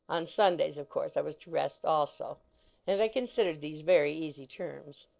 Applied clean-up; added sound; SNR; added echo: neural separator model SepFormer DNS4.